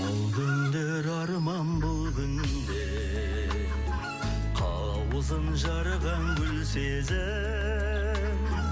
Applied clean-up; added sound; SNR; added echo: none; Chicken, rooster; 16 dB; none.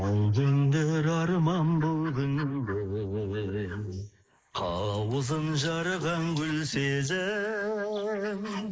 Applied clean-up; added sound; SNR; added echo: neural mask model Resemble Enhance denoiser.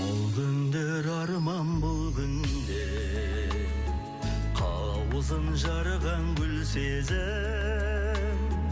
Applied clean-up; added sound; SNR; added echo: none; none; none; none.